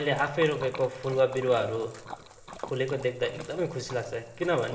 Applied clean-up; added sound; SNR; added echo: none; Splash, splatter; 15 dB; reverberation time 1.2 s.